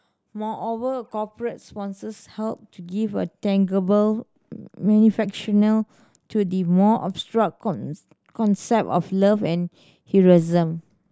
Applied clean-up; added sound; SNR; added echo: none; none; none; none.